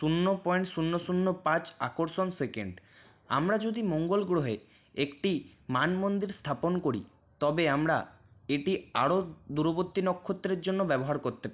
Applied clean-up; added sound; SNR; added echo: none; none; none; none.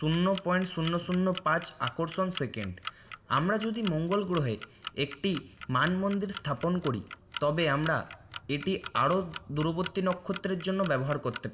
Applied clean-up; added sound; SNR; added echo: none; Clock; 15 dB; reverberation time 0.7 s.